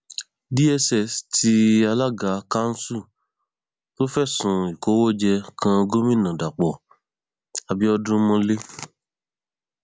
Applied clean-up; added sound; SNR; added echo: none; none; none; none.